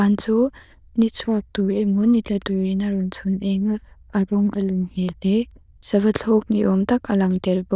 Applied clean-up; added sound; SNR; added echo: neural diffusion model UNIVERSE++.